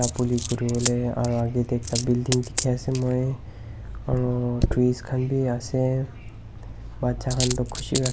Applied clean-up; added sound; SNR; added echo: none; Coin (dropping); 8 dB; none.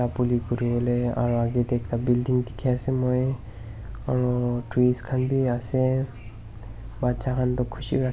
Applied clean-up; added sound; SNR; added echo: none; none; none; none.